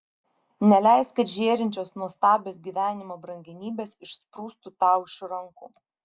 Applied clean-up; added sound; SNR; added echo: none; none; none; none.